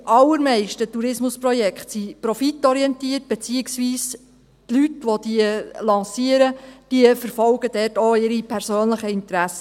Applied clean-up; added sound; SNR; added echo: none; none; none; none.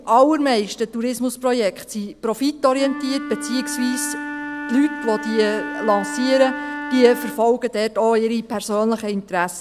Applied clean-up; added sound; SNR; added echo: none; Wind instrument, woodwind instrument; 11 dB; none.